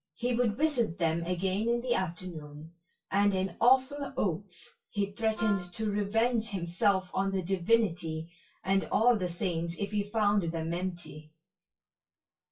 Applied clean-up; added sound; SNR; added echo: classical method WPE with log-MMSE.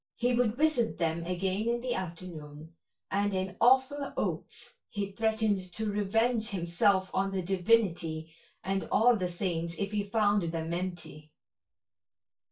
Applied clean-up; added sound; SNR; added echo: neural mask model DeepFilterNet 3.